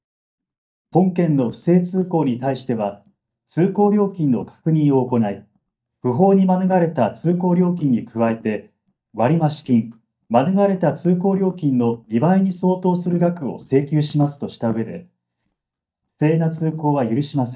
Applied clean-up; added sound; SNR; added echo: neural mask model DeepFilterNet 3.